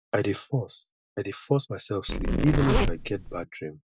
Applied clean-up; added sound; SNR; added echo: none; Zipper (clothing); -3 dB; none.